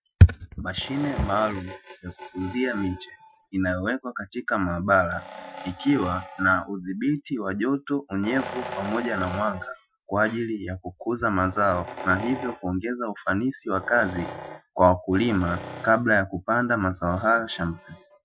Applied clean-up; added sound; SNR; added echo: classical method Wiener filter.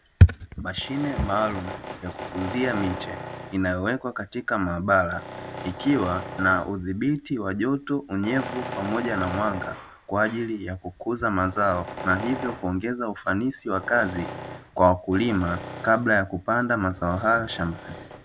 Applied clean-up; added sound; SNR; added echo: none; Tools; 13 dB; none.